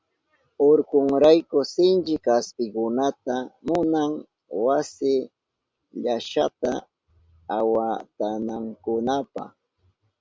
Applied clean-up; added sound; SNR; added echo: none; none; none; none.